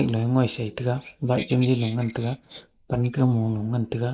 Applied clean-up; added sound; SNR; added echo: neural mask model Resemble Enhance denoiser.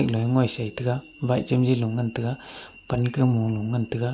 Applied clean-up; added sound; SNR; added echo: none; none; none; none.